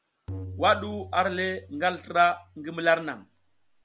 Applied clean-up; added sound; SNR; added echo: none; Tabla; 15 dB; none.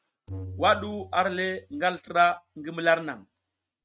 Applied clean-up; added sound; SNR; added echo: neural mask model RNNoise.